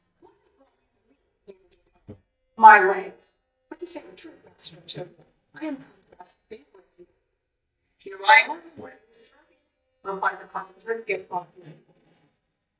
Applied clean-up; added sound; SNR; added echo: neural mask model DeepFilterNet 3.